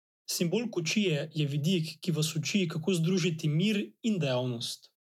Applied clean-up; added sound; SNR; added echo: none; none; none; none.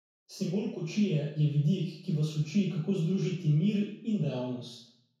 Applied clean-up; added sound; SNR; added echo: none; none; none; reverberation time 0.6 s.